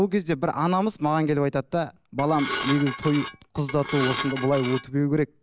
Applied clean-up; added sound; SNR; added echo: none; Dishes, pots, and pans / Glass; 7 dB; none.